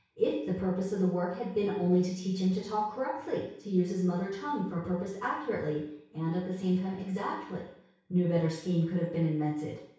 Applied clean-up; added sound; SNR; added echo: none; none; none; reverberation time 0.6 s.